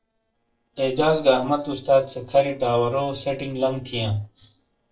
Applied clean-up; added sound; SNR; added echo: neural separator model SepFormer DNS4.